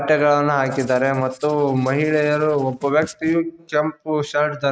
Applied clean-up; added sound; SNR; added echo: neural mask model RNNoise.